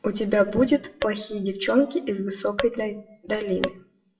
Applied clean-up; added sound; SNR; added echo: classical method WPE with log-MMSE.